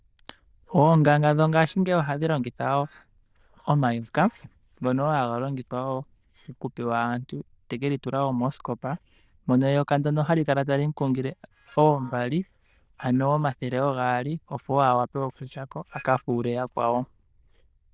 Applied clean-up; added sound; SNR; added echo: neural diffusion model UNIVERSE++.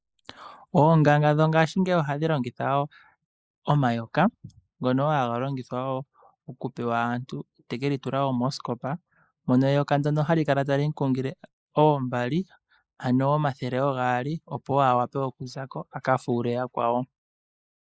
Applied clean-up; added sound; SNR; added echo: neural mask model Resemble Enhance denoiser.